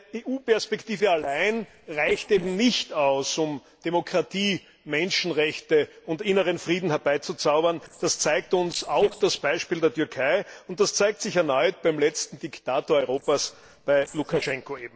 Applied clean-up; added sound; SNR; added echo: neural separator model SepFormer DNS4.